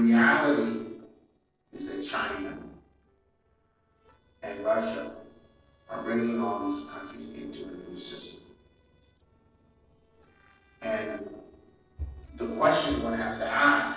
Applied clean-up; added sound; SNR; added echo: neural separator model SepFormer DNS4.